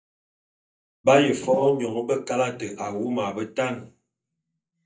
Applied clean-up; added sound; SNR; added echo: neural mask model DeepFilterNet 3.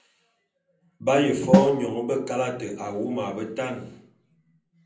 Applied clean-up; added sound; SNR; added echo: none; Snare drum; 2 dB; reverberation time 0.6 s.